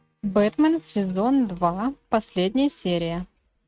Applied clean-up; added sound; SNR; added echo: neural mask model RNNoise.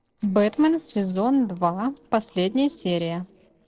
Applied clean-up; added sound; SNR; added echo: neural separator model SepFormer DNS4.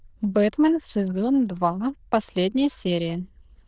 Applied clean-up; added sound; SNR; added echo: neural diffusion model UNIVERSE++.